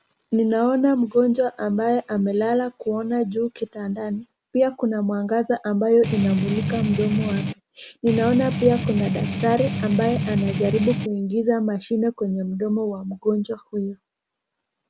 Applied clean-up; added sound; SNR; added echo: none; Strum; 3 dB; none.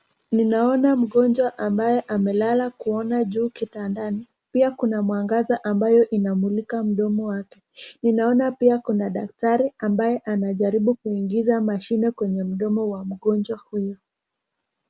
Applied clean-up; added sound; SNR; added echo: none; none; none; none.